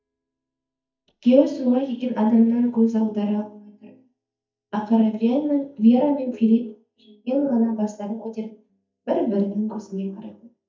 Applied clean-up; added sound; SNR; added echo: neural mask model DeepFilterNet 3.